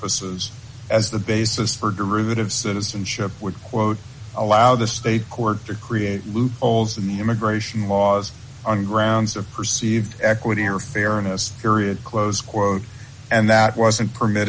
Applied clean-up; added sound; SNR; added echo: none; none; none; none.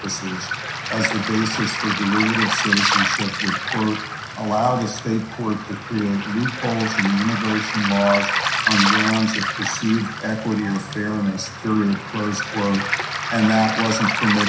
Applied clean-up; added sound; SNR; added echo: none; Waves, surf; 2 dB; reverberation time 0.7 s.